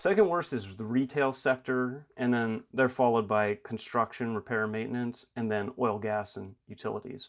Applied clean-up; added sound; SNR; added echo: none; none; none; none.